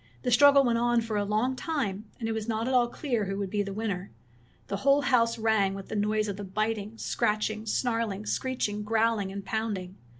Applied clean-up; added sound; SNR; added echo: none; none; none; none.